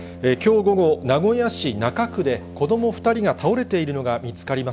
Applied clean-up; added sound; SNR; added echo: none; Brass instrument; 16 dB; none.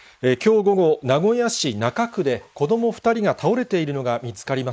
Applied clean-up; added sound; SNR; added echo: neural mask model Resemble Enhance denoiser.